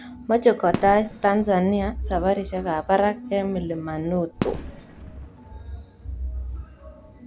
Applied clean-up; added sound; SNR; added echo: none; Fireworks; 13 dB; none.